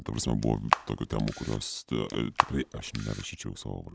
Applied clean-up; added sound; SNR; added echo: none; Camera; 2 dB; none.